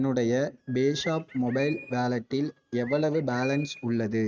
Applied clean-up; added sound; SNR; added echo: neural mask model RNNoise.